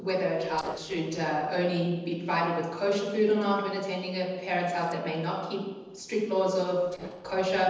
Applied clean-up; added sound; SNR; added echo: neural separator model SepFormer DNS4.